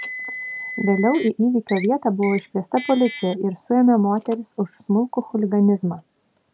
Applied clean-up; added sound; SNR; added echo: none; Car; 16 dB; none.